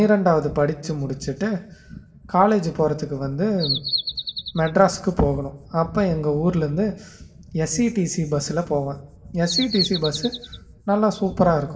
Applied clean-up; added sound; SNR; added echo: none; Bird vocalization, bird call, bird song; 5 dB; reverberation time 1.1 s.